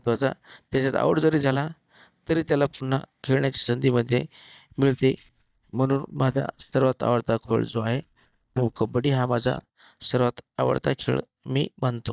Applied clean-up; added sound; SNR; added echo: neural mask model DeepFilterNet 3.